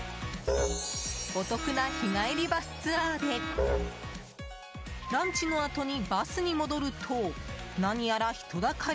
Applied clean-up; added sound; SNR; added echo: none; Musical instrument; 6 dB; none.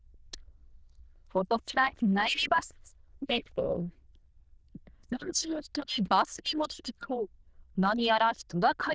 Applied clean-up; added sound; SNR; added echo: neural diffusion model UNIVERSE++.